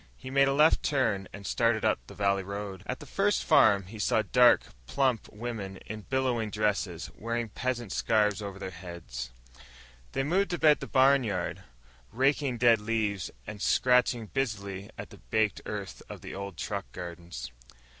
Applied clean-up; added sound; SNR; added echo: none; none; none; none.